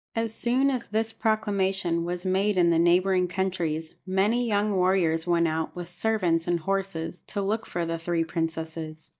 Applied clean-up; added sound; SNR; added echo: neural mask model DeepFilterNet 3.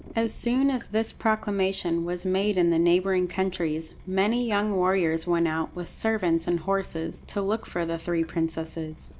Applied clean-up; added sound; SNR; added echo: none; Drip / Water tap, faucet; 20 dB; none.